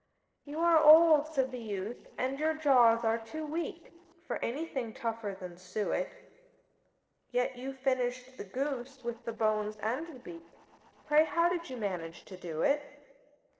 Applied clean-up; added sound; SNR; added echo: neural separator model SepFormer DNS4.